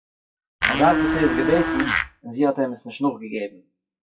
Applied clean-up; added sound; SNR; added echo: classical method WPE with log-MMSE.